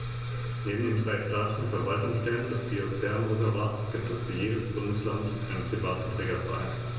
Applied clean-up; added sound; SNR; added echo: none; none; none; reverberation time 2.5 s.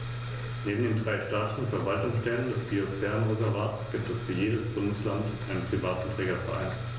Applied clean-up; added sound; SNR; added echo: none; none; none; none.